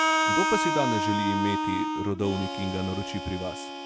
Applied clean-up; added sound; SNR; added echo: none; Harmonica; -2 dB; none.